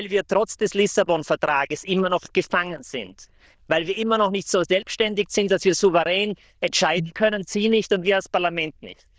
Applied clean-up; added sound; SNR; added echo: neural diffusion model UNIVERSE++.